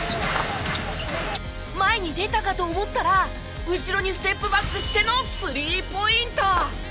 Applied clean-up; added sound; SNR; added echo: none; none; none; none.